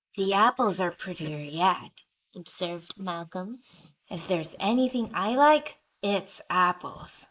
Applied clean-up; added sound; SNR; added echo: neural mask model Resemble Enhance denoiser.